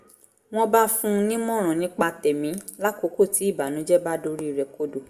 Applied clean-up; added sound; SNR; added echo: none; none; none; reverberation time 0.4 s.